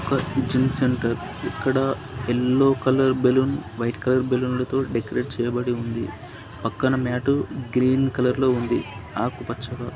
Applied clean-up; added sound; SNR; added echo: none; none; none; none.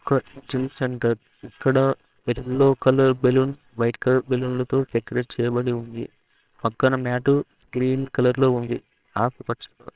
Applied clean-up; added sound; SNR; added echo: neural separator model SepFormer WHAMR!.